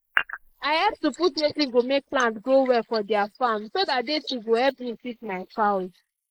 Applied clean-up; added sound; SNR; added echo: neural mask model Resemble Enhance denoiser.